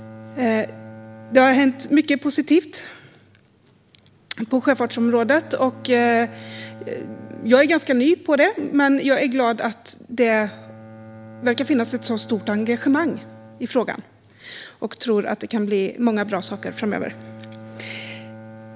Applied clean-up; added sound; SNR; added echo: none; Bowed string instrument; 20 dB; none.